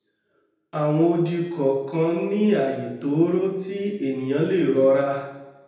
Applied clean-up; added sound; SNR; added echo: none; none; none; reverberation time 0.9 s.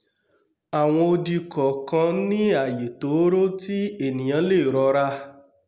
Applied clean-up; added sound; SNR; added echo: none; none; none; none.